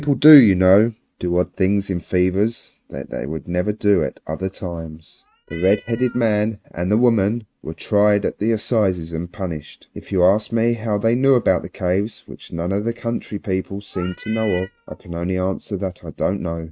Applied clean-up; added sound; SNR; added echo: neural mask model RNNoise.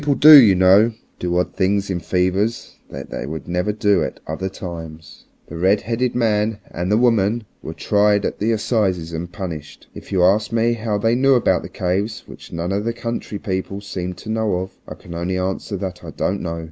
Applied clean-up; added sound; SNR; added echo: none; none; none; none.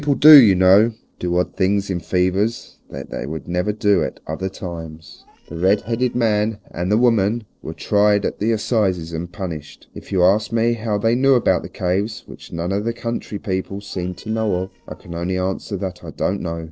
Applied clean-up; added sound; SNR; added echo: neural separator model SepFormer DNS4.